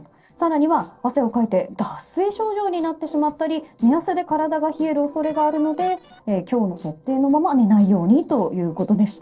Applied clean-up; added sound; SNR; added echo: neural separator model SepFormer DNS4.